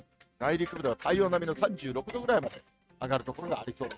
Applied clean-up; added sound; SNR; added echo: neural mask model RNNoise.